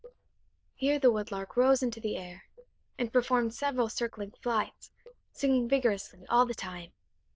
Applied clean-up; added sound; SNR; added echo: neural diffusion model UNIVERSE++.